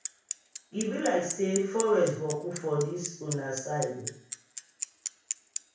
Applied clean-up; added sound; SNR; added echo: none; Bicycle; 9 dB; reverberation time 0.6 s.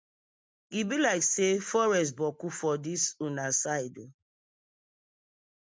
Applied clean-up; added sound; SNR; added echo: none; none; none; none.